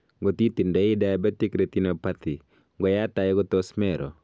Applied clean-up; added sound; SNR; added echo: none; none; none; none.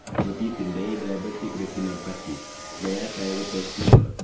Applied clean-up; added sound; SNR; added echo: none; Car; -5 dB; reverberation time 0.4 s.